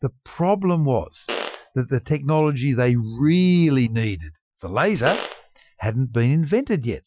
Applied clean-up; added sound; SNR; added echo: classical method Wiener filter.